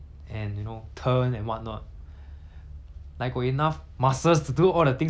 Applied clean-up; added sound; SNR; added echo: none; none; none; none.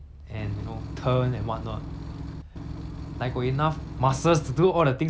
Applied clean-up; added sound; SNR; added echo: none; Engine / Truck / Car; 9 dB; none.